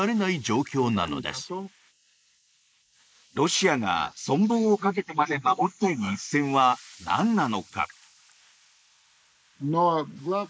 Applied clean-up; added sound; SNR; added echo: neural mask model Resemble Enhance denoiser.